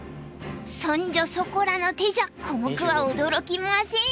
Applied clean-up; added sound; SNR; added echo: none; none; none; none.